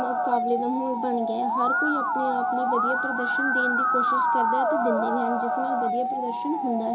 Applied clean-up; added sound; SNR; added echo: none; Musical instrument; -5 dB; reverberation time 0.3 s.